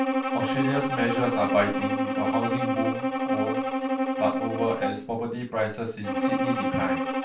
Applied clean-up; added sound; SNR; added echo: none; Bowed string instrument; -2 dB; reverberation time 0.3 s.